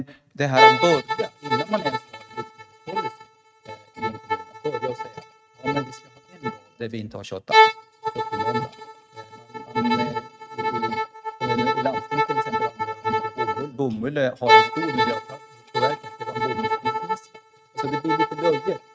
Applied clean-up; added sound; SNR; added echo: neural mask model RNNoise.